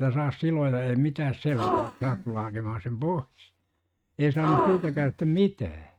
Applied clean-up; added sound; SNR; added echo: neural mask model RNNoise.